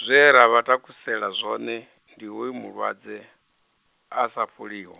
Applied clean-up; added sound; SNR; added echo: none; none; none; none.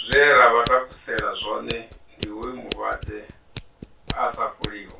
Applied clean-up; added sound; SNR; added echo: none; Scissors; 13 dB; reverberation time 0.2 s.